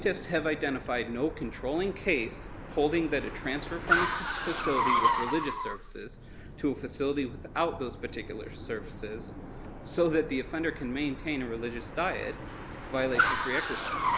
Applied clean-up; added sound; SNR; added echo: none; Car; 2 dB; none.